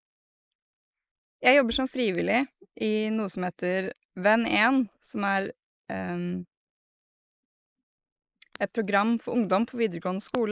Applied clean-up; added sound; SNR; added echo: neural mask model Resemble Enhance denoiser.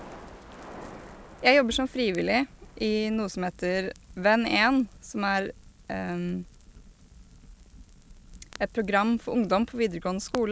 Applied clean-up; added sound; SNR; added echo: none; Crackle; 18 dB; none.